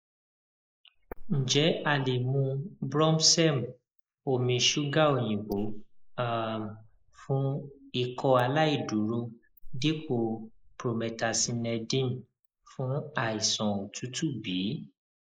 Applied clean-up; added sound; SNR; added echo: neural mask model Resemble Enhance denoiser.